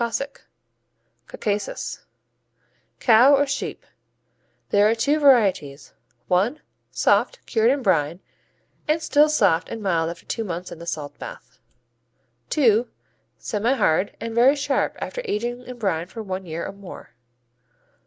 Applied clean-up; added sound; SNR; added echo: none; none; none; none.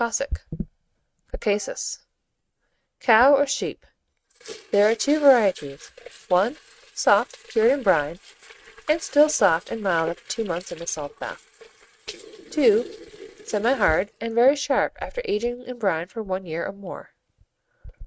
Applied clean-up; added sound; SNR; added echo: neural mask model RNNoise.